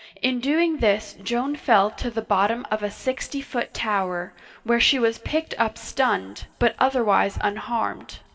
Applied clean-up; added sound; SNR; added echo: none; none; none; reverberation time 1.6 s.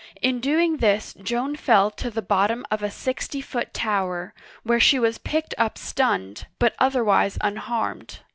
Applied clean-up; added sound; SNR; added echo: none; none; none; none.